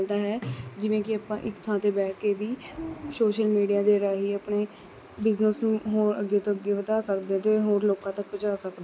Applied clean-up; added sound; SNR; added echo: none; none; none; none.